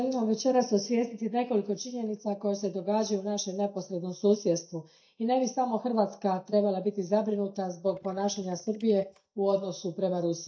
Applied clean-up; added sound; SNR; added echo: neural mask model DeepFilterNet 3.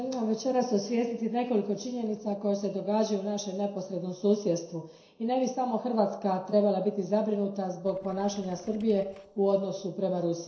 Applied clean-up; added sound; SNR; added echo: neural separator model SepFormer DNS4.